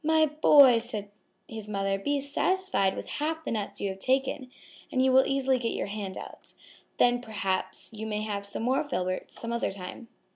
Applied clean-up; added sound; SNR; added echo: none; none; none; none.